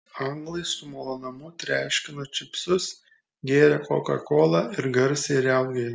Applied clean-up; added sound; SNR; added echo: none; none; none; none.